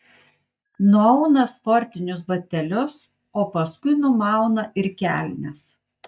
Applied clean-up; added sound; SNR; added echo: neural mask model DeepFilterNet 3.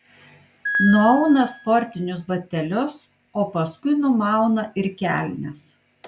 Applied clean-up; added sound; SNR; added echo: none; Piano; 7 dB; none.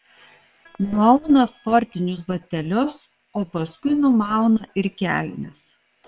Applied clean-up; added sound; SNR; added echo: neural separator model SepFormer WHAM!.